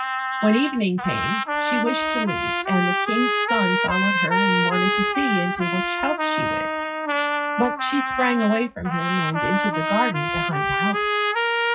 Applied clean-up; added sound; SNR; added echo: classical method WPE with log-MMSE.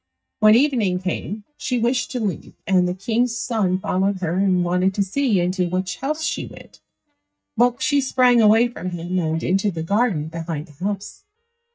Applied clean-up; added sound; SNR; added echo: neural mask model DeepFilterNet 3.